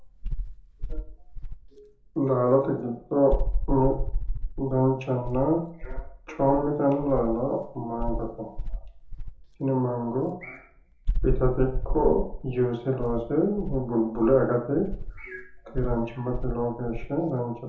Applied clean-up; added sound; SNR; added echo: none; Insect; 4 dB; reverberation time 0.5 s.